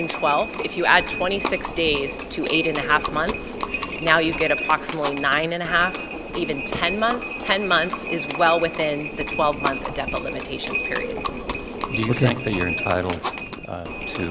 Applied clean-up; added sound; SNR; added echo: none; Livestock, farm animals, working animals; 5 dB; none.